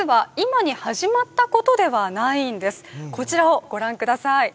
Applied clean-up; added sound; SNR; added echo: none; none; none; none.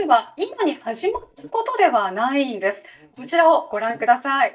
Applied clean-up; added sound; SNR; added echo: neural mask model DeepFilterNet 3.